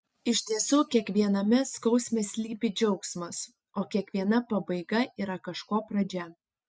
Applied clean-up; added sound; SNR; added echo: none; none; none; none.